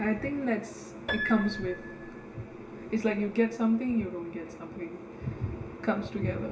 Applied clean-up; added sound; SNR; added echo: none; Piano; 10 dB; reverberation time 1.4 s.